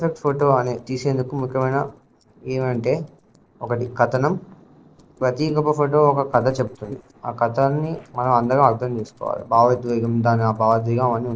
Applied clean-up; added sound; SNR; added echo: neural separator model SepFormer DNS4.